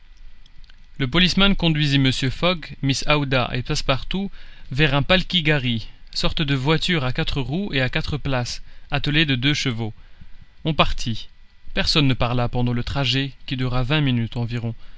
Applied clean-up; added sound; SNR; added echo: none; none; none; none.